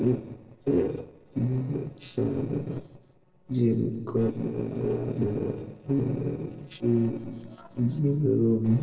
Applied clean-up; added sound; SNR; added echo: neural separator model SepFormer DNS4.